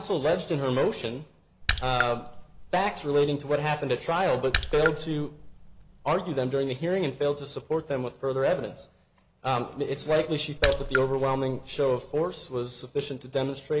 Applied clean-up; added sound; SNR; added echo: none; Raindrop / Splash, splatter; 4 dB; none.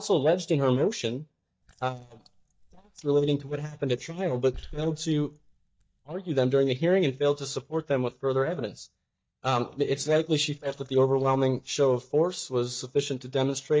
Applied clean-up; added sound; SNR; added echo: neural mask model DeepFilterNet 3.